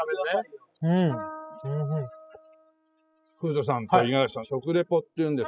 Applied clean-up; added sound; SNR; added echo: classical method spectral subtraction.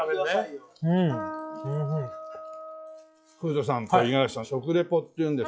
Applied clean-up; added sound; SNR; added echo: classical method log-MMSE.